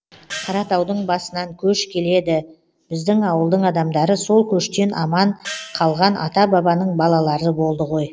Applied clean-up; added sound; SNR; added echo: neural separator model SepFormer DNS4.